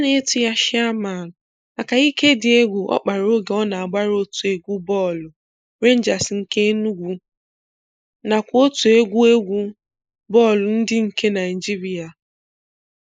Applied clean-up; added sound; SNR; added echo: neural mask model Resemble Enhance denoiser.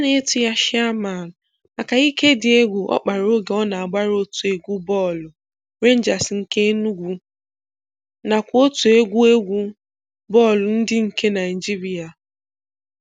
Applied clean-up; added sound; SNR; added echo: none; none; none; none.